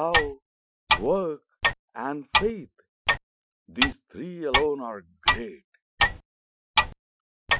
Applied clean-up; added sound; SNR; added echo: classical method Wiener filter.